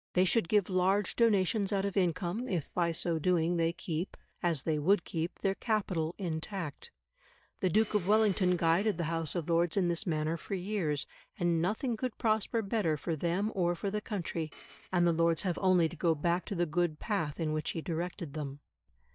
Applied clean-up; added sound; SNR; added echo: neural mask model DeepFilterNet 3.